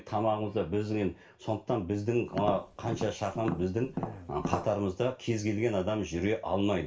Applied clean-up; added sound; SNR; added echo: none; Tap; 7 dB; reverberation time 0.3 s.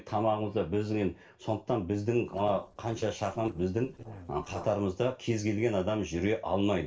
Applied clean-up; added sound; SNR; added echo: neural separator model SepFormer DNS4.